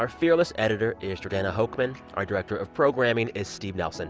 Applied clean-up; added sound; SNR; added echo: none; none; none; none.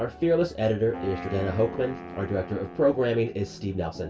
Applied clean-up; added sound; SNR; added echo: none; Wind instrument, woodwind instrument; 14 dB; reverberation time 0.2 s.